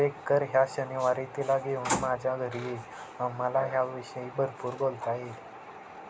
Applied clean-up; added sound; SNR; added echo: none; none; none; none.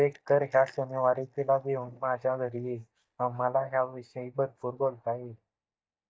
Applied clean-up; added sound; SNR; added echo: neural mask model DeepFilterNet 3.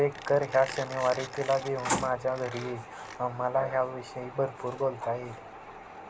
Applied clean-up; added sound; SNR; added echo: none; Mechanisms; 17 dB; none.